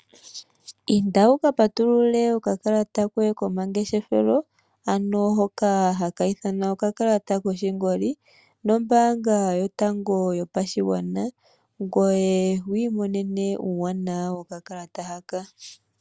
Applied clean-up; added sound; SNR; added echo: none; none; none; none.